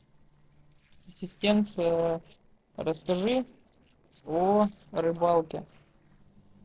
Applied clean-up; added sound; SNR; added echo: neural separator model SepFormer DNS4.